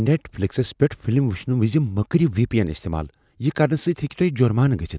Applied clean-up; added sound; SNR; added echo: none; none; none; none.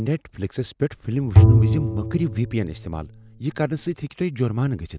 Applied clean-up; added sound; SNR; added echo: none; Bowed string instrument; -5 dB; none.